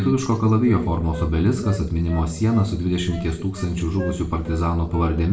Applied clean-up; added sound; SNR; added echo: none; Wind instrument, woodwind instrument; 19 dB; reverberation time 0.7 s.